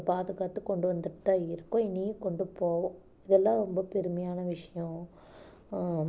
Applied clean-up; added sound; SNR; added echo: none; none; none; none.